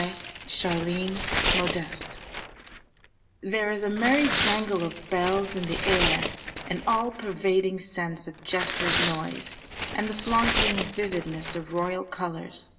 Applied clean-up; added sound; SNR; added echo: none; Tearing; 2 dB; reverberation time 0.8 s.